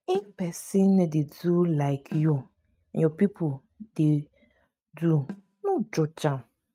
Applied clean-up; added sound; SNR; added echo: neural mask model RNNoise.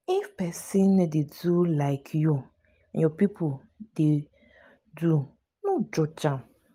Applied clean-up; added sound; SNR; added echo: none; none; none; none.